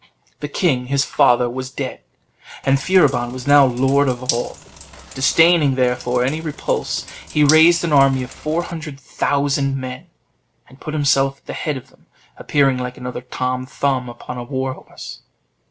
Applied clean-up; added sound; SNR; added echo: none; Bathtub (filling or washing); 14 dB; none.